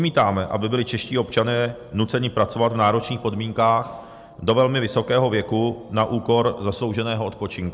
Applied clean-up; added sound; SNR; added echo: none; none; none; none.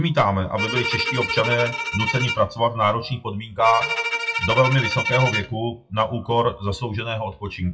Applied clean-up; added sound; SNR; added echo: classical method WPE with log-MMSE.